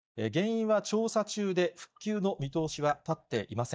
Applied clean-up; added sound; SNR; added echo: neural mask model DeepFilterNet 3.